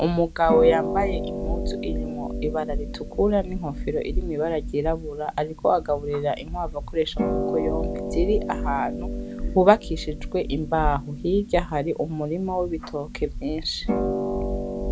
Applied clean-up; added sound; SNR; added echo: none; Harp; 3 dB; none.